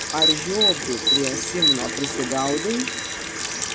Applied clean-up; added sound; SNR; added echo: none; Alarm + Sink (filling or washing) / Water tap, faucet; -3 dB; none.